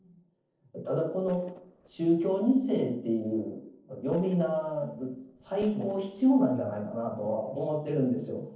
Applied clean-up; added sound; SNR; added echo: neural separator model SepFormer DNS4.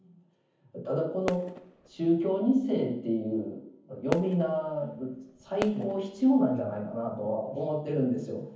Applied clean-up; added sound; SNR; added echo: none; Fireworks; 12 dB; reverberation time 0.7 s.